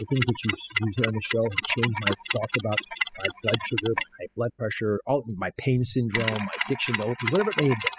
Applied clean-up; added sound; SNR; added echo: classical method spectral subtraction.